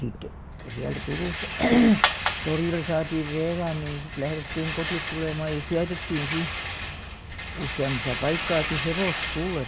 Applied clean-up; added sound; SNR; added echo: none; Rattle; 0 dB; none.